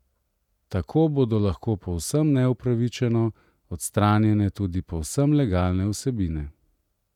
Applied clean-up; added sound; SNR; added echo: none; none; none; none.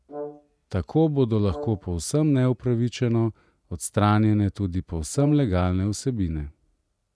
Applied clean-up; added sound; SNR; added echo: none; Brass instrument; 17 dB; none.